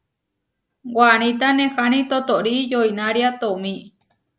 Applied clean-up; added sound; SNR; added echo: none; none; none; none.